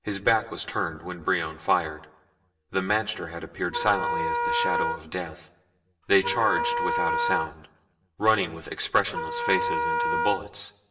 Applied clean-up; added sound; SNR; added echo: none; Wind instrument, woodwind instrument; -1 dB; reverberation time 0.8 s.